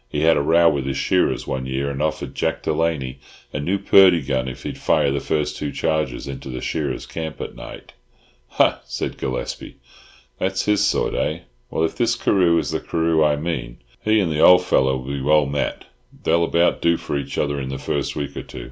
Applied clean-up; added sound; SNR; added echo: none; none; none; none.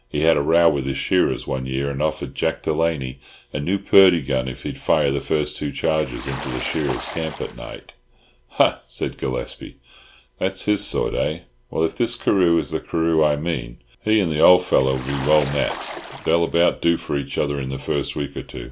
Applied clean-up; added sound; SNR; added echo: none; Water / Splash, splatter; 12 dB; none.